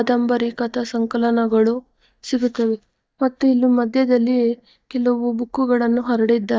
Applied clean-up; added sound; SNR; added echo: neural mask model DeepFilterNet 3.